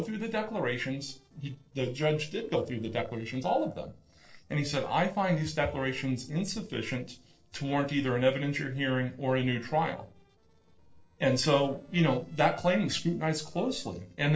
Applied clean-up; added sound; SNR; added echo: neural separator model SepFormer DNS4.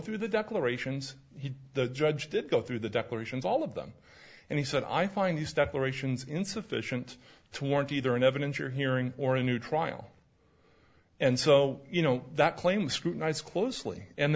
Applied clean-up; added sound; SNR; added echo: none; none; none; none.